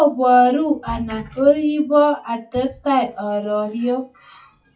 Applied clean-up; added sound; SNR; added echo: classical method WPE with log-MMSE.